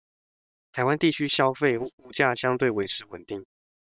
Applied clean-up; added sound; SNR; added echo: neural separator model SepFormer WHAM!.